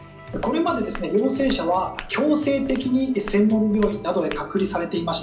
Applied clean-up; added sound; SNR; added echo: none; Walk, footsteps; 16 dB; reverberation time 0.5 s.